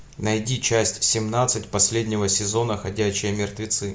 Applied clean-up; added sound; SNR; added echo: none; none; none; none.